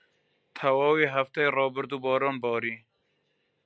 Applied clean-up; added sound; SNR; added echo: none; none; none; none.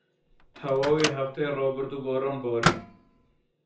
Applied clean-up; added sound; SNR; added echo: none; Microwave oven; 4 dB; reverberation time 0.6 s.